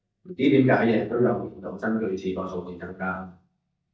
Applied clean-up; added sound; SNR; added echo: neural mask model DeepFilterNet 3.